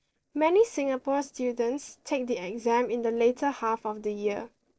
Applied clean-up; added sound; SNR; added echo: neural separator model SepFormer DNS4.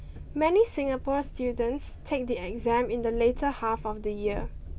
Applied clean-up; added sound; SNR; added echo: none; Train; 11 dB; none.